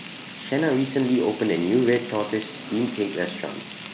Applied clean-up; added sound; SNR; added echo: none; Frying (food); 9 dB; none.